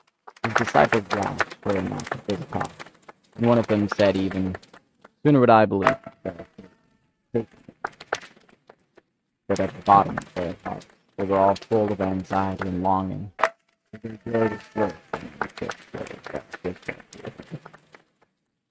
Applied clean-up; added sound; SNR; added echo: neural mask model RNNoise.